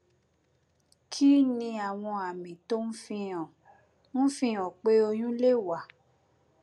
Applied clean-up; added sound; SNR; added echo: none; none; none; none.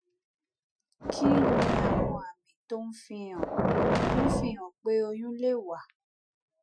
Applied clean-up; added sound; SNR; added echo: classical method Wiener filter.